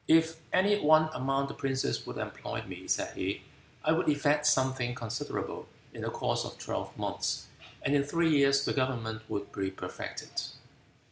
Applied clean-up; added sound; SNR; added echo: none; none; none; none.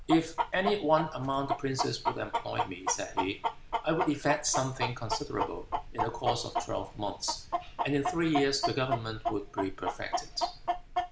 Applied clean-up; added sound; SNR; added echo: none; Chicken, rooster; 3 dB; none.